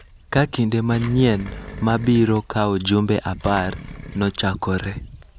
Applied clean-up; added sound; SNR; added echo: none; Engine; 17 dB; none.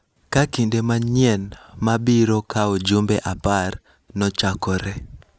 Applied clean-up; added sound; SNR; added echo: none; none; none; none.